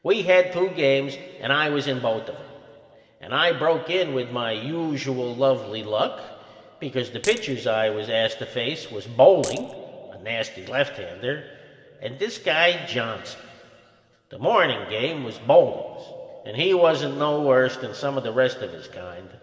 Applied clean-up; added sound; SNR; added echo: none; Coin (dropping); 13 dB; reverberation time 2.3 s.